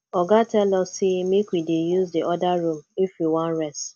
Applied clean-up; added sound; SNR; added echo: none; none; none; none.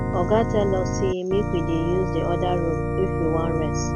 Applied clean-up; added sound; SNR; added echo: none; Organ; 0 dB; none.